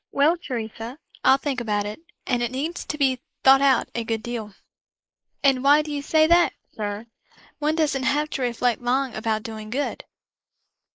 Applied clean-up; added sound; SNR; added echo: neural mask model Resemble Enhance denoiser.